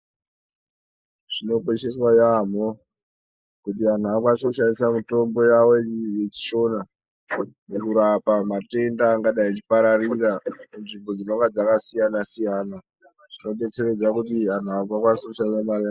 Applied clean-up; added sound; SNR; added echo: neural mask model Resemble Enhance denoiser.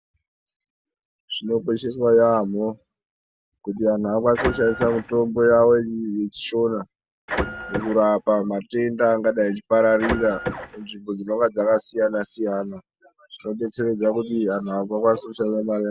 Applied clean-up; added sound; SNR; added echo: none; Printer; 6 dB; none.